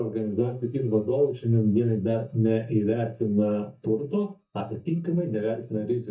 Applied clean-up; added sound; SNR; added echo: neural mask model DeepFilterNet 3.